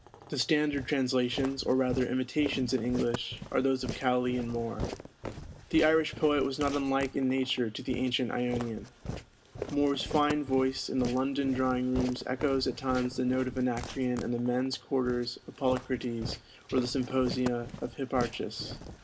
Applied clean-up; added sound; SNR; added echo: none; Walk, footsteps; 12 dB; none.